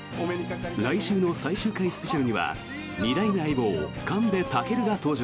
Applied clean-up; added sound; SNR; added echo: none; Electric guitar / Strum; 12 dB; none.